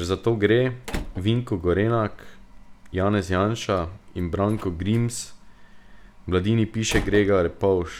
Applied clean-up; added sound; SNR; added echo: none; Slam; 15 dB; none.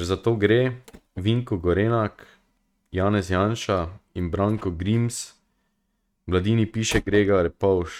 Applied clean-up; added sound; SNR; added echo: neural mask model RNNoise.